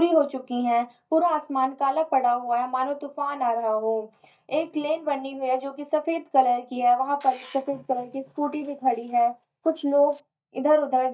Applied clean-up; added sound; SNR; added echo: neural mask model DeepFilterNet 3.